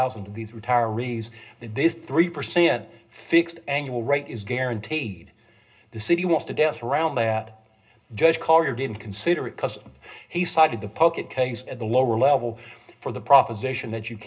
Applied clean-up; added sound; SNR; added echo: none; none; none; reverberation time 0.2 s.